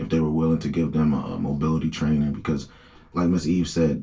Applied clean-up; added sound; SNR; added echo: none; none; none; reverberation time 0.2 s.